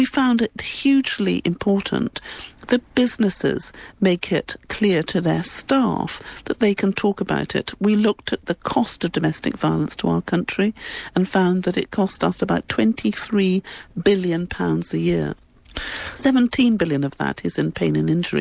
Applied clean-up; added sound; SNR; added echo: none; none; none; none.